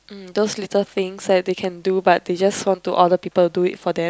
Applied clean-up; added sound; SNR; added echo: none; none; none; none.